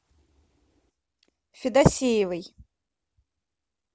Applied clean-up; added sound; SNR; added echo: none; none; none; none.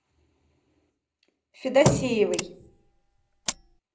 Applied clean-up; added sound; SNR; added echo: none; Mechanisms; 10 dB; reverberation time 0.4 s.